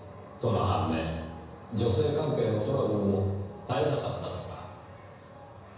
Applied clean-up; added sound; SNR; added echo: none; none; none; reverberation time 1.0 s.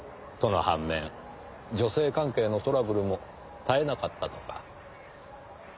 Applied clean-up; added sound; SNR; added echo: none; none; none; none.